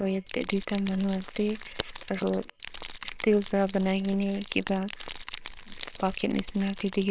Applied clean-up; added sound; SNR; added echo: neural separator model SepFormer WHAMR!.